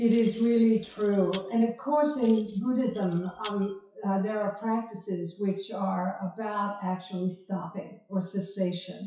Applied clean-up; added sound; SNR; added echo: classical method WPE with log-MMSE.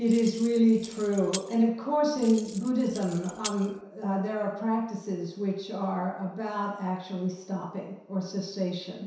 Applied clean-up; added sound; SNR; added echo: none; Keys jangling; 15 dB; reverberation time 0.7 s.